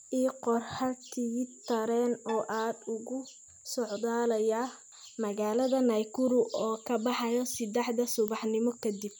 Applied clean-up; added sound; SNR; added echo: none; Bowed string instrument; 18 dB; none.